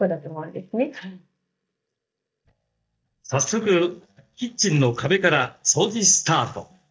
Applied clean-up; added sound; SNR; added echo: neural mask model DeepFilterNet 3.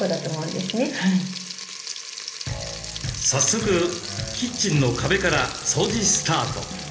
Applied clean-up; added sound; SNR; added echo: none; Frying (food); 10 dB; reverberation time 0.8 s.